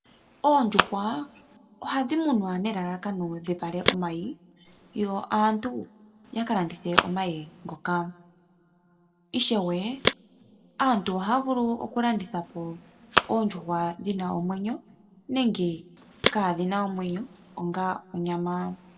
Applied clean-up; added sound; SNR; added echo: none; Telephone; 6 dB; reverberation time 2.1 s.